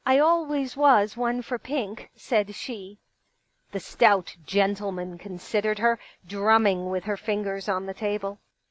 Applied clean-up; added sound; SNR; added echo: none; none; none; none.